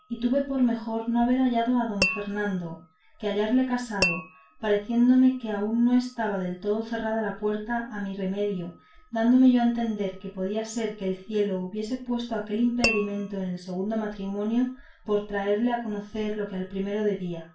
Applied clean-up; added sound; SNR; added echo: none; Tap / Glass; 7 dB; reverberation time 0.3 s.